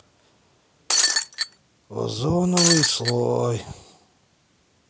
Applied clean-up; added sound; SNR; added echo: none; Shatter; -4 dB; none.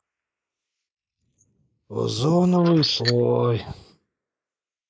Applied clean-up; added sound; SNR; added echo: neural mask model Resemble Enhance denoiser.